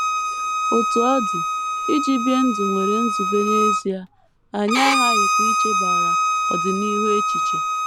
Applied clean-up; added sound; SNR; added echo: none; Bowed string instrument; -2 dB; none.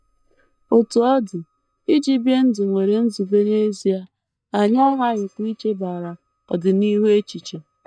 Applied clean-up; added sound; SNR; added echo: neural mask model DeepFilterNet 3.